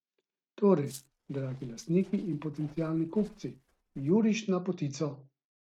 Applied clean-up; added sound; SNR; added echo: neural mask model RNNoise.